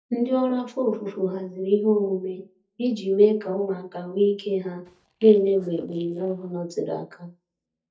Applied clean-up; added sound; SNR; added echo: neural mask model DeepFilterNet 3.